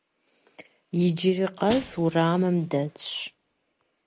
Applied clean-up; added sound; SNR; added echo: none; Shatter; 19 dB; none.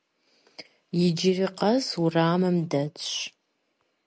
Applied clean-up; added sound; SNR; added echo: none; none; none; none.